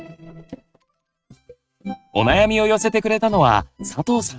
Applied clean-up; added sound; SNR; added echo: neural mask model RNNoise.